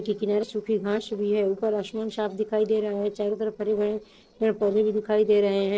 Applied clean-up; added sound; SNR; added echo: neural separator model SepFormer DNS4.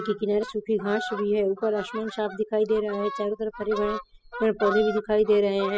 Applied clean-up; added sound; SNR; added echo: classical method spectral subtraction.